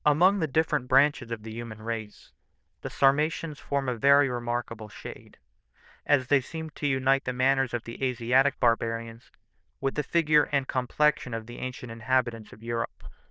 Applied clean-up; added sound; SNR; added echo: neural diffusion model UNIVERSE++.